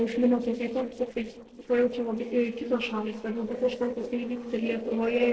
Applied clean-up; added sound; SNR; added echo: neural separator model SepFormer DNS4.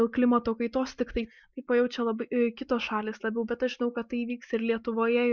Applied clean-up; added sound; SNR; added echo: none; none; none; none.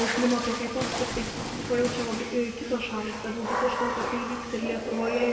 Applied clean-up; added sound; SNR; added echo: none; Water / Splash, splatter; 3 dB; reverberation time 2.2 s.